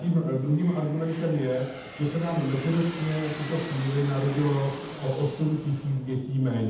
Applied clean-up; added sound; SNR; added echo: none; Aircraft; 14 dB; reverberation time 0.8 s.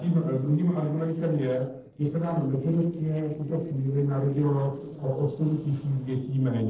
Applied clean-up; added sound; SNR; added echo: neural separator model SepFormer DNS4.